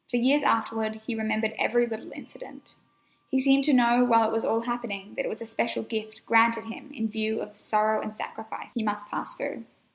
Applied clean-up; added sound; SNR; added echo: none; none; none; none.